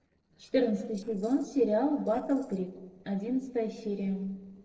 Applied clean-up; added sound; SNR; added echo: neural separator model SepFormer DNS4.